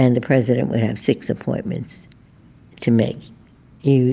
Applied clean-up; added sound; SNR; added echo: none; none; none; none.